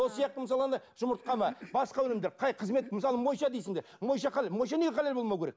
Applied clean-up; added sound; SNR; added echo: none; none; none; none.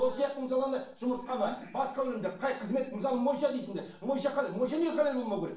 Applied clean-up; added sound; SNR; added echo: none; none; none; reverberation time 0.4 s.